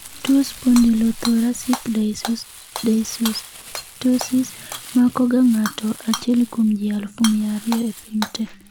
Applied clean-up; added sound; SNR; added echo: none; Shatter / Hammer + Crumpling, crinkling; 13 dB; none.